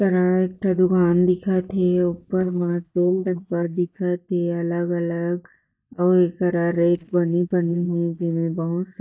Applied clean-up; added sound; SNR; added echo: neural mask model DeepFilterNet 3.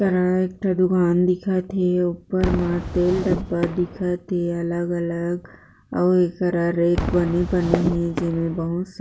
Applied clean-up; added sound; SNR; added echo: none; Whoosh, swoosh, swish / Fireworks; 11 dB; none.